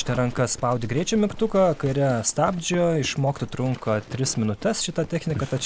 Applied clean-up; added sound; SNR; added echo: none; Livestock, farm animals, working animals; 15 dB; none.